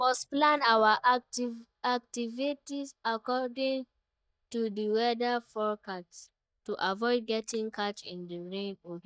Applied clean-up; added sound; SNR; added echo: neural mask model DeepFilterNet 3.